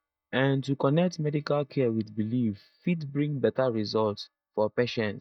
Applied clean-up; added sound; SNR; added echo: neural mask model DeepFilterNet 3.